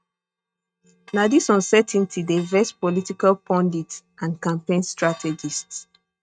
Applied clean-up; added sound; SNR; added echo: neural mask model RNNoise.